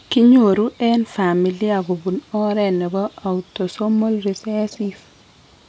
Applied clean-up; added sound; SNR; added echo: none; none; none; none.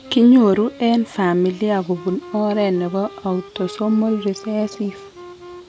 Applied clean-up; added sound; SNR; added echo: none; Wind instrument, woodwind instrument; 19 dB; none.